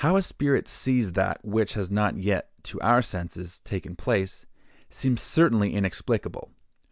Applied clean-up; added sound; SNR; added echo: none; none; none; none.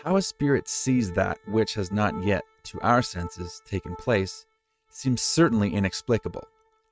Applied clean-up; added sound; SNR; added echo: neural mask model RNNoise.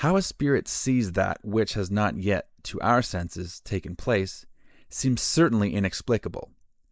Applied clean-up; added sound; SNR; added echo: neural mask model Resemble Enhance denoiser.